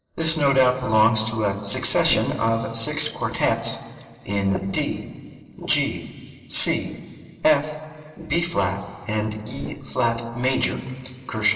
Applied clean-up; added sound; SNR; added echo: neural separator model SepFormer DNS4.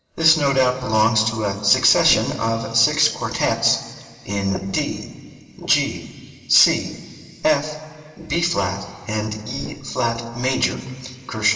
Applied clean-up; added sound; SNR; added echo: none; Whoosh, swoosh, swish; 12 dB; reverberation time 2.2 s.